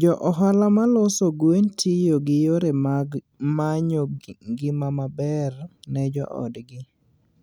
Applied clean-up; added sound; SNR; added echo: none; none; none; none.